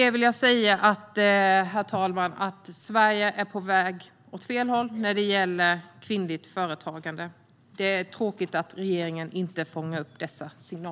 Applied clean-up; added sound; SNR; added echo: none; none; none; none.